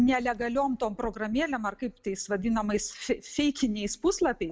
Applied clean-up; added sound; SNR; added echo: none; none; none; none.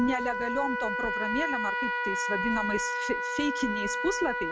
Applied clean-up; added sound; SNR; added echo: none; Trumpet; -1 dB; none.